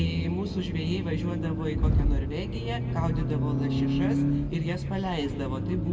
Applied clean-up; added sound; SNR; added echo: none; Accelerating, revving, vroom; -4 dB; reverberation time 1.1 s.